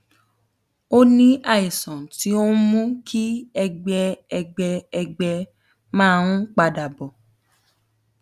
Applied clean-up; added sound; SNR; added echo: none; none; none; none.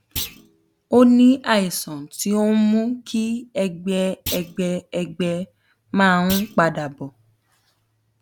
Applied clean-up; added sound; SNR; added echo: none; Thump, thud; 15 dB; none.